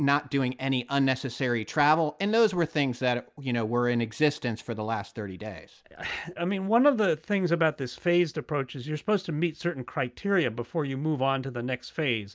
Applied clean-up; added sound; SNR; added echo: none; none; none; none.